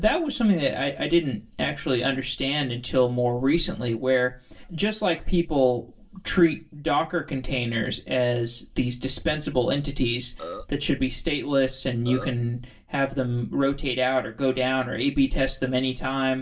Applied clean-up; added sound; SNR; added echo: neural separator model SepFormer DNS4.